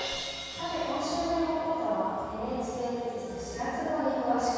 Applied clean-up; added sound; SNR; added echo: none; Crash cymbal; 12 dB; reverberation time 2.2 s.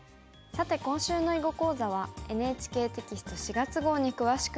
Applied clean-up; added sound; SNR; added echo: none; none; none; none.